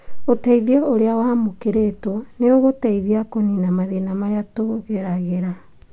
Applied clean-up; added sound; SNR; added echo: none; none; none; none.